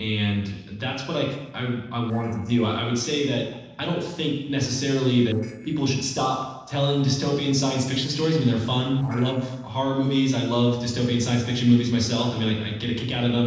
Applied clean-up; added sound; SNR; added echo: neural separator model SepFormer DNS4.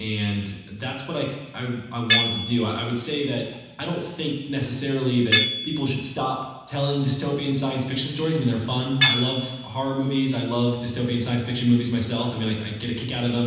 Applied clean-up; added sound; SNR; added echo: none; Tools; 2 dB; reverberation time 1.1 s.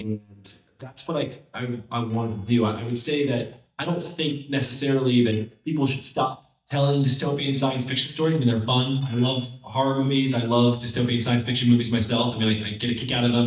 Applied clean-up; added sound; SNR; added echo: neural mask model DeepFilterNet 3.